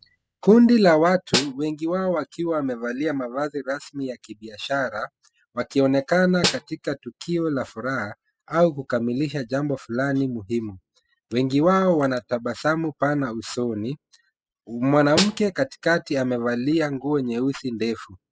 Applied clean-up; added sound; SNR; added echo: classical method spectral subtraction.